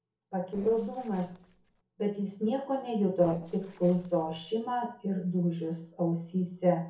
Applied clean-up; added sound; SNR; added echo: neural separator model SepFormer DNS4.